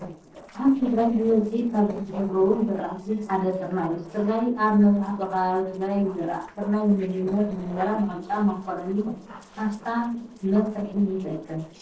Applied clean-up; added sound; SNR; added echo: neural separator model SepFormer DNS4.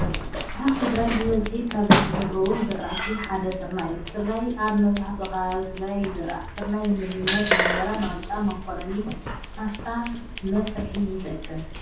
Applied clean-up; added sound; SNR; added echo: none; Scissors; 1 dB; reverberation time 0.7 s.